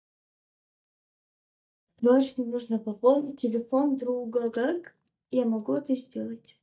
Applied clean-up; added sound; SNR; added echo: neural mask model DeepFilterNet 3.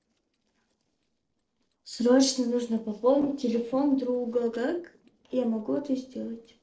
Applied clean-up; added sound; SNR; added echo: neural separator model SepFormer DNS4.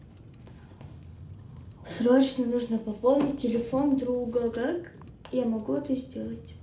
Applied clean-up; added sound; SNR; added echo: none; Vehicle; 19 dB; reverberation time 0.4 s.